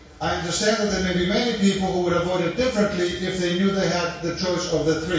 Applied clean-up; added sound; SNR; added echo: none; none; none; reverberation time 0.6 s.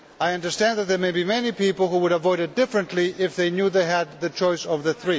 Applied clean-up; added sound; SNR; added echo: none; none; none; none.